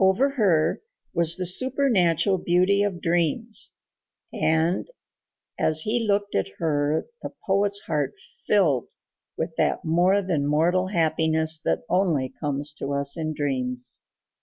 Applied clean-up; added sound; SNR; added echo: none; none; none; none.